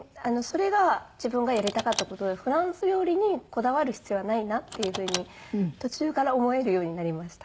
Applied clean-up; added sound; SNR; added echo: none; Car; 14 dB; none.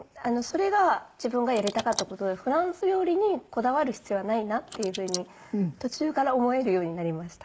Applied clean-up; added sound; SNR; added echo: neural mask model Resemble Enhance denoiser.